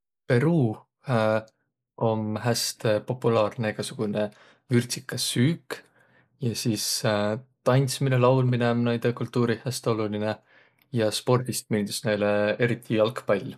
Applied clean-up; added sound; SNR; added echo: neural mask model Resemble Enhance denoiser.